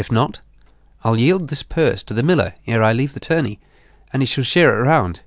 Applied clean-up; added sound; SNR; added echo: none; none; none; none.